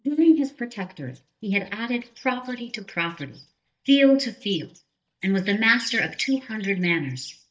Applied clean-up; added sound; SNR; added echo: neural mask model DeepFilterNet 3.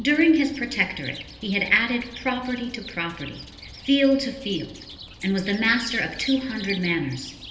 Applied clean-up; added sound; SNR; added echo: none; Chirp, tweet; 16 dB; reverberation time 1.4 s.